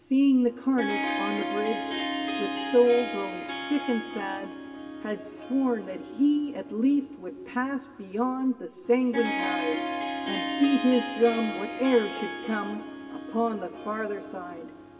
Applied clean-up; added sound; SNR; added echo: none; Harp; 7 dB; reverberation time 1.5 s.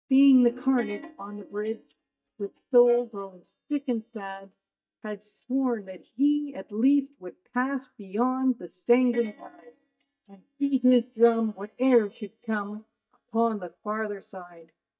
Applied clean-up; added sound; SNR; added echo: neural mask model DeepFilterNet 3.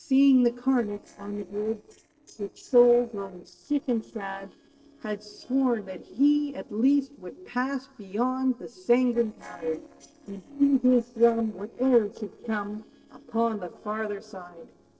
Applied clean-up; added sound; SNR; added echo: neural separator model SepFormer DNS4.